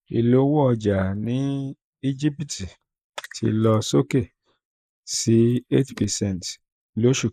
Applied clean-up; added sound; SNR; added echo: neural mask model Resemble Enhance denoiser.